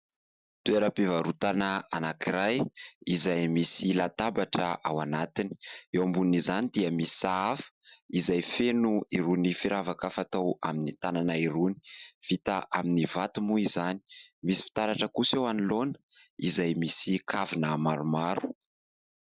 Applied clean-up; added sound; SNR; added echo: none; none; none; none.